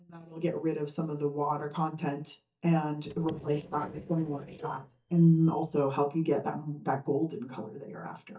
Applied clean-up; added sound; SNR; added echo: neural mask model DeepFilterNet 3.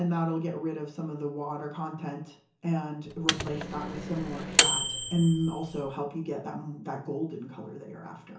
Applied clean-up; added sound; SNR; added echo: none; Microwave oven; -2 dB; reverberation time 0.6 s.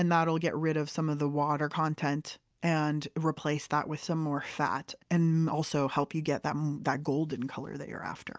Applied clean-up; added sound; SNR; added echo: none; none; none; none.